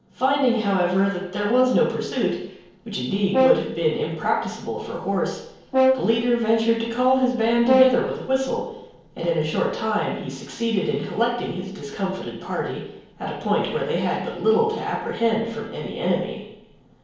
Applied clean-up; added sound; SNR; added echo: neural separator model SepFormer DNS4.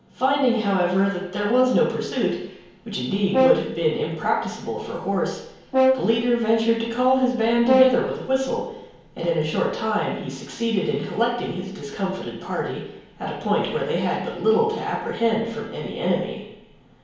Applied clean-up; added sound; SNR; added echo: none; Brass instrument; 2 dB; reverberation time 1.0 s.